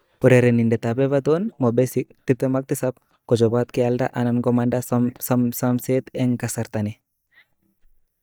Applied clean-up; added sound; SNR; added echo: neural mask model DeepFilterNet 3.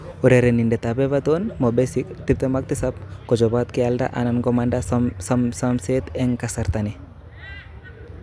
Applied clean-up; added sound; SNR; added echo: none; none; none; none.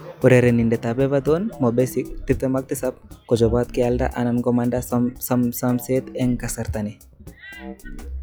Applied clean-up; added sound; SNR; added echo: classical method log-MMSE.